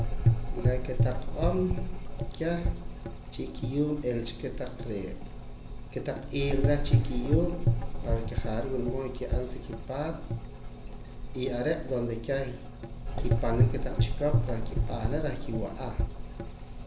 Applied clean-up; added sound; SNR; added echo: none; Gurgling / Engine; -4 dB; none.